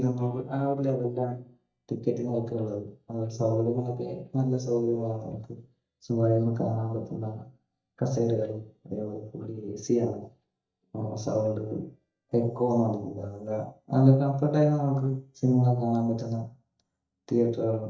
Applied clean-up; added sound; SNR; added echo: neural mask model DeepFilterNet 3.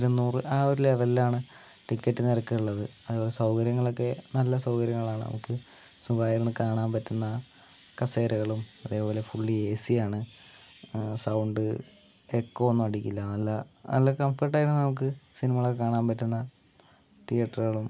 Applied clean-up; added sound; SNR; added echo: none; none; none; none.